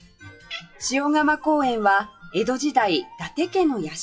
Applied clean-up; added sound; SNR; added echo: classical method WPE with log-MMSE.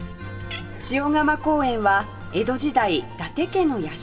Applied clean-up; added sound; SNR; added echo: none; Cat; 19 dB; reverberation time 2.3 s.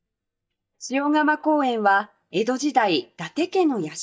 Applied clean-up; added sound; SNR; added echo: neural mask model DeepFilterNet 3.